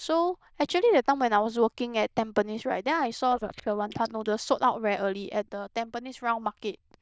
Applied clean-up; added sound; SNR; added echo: neural diffusion model UNIVERSE++.